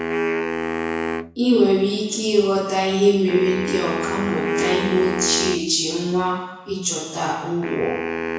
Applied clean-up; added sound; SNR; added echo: none; Wind instrument, woodwind instrument; 6 dB; reverberation time 1.0 s.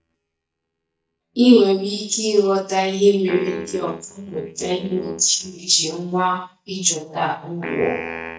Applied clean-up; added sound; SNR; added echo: neural mask model DeepFilterNet 3.